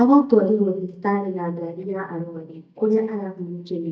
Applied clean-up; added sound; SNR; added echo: neural mask model DeepFilterNet 3.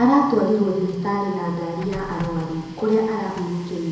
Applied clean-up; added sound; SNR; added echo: none; Printer; 15 dB; reverberation time 1.0 s.